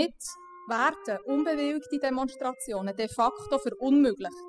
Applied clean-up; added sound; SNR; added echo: classical method spectral subtraction.